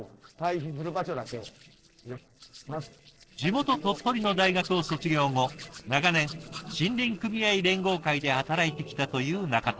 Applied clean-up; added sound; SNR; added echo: neural separator model SepFormer DNS4.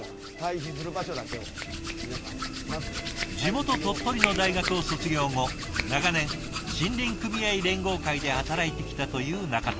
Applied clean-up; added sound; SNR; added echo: none; Hands; 5 dB; none.